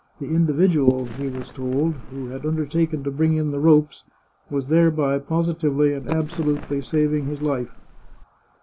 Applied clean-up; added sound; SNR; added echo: neural mask model Resemble Enhance denoiser.